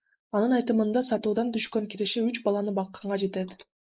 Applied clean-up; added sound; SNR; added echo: neural mask model Resemble Enhance denoiser.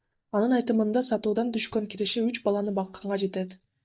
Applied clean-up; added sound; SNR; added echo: neural mask model DeepFilterNet 3.